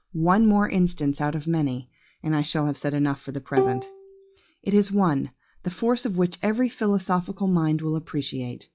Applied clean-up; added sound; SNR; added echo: classical method log-MMSE.